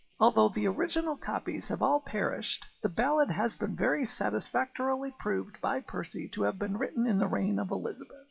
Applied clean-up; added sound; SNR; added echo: classical method WPE with log-MMSE.